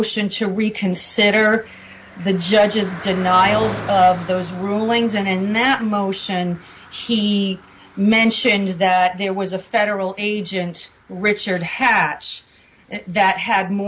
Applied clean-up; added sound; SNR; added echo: none; Car passing by; 18 dB; none.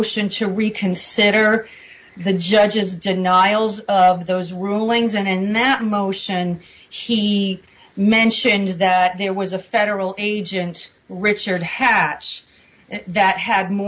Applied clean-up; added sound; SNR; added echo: none; none; none; none.